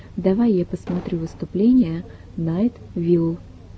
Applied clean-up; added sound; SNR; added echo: none; Explosion; 17 dB; none.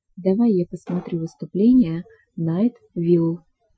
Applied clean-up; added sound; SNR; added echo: classical method Wiener filter.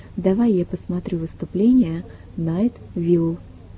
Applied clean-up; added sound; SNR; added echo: none; none; none; none.